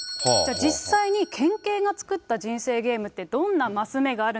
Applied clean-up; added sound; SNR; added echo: none; Bell / Doorbell; 11 dB; none.